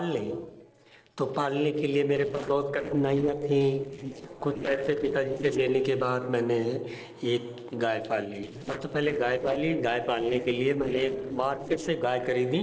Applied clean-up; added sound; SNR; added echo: neural separator model SepFormer DNS4.